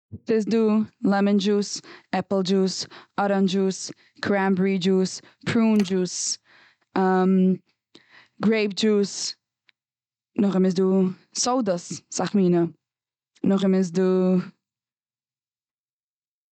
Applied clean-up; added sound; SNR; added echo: neural mask model RNNoise.